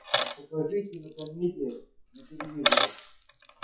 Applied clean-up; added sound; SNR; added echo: classical method WPE with log-MMSE.